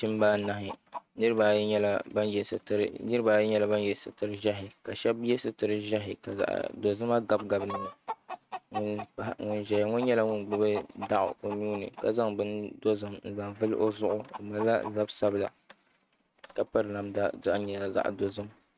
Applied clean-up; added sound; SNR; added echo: neural mask model RNNoise.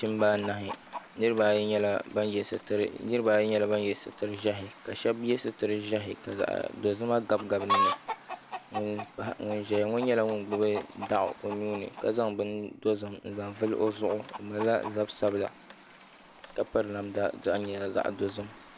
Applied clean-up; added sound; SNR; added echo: none; Chicken, rooster; 11 dB; none.